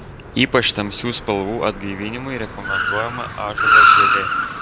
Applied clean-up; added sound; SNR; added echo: none; Car; -5 dB; none.